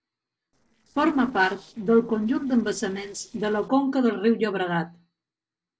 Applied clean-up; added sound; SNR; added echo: neural separator model SepFormer DNS4.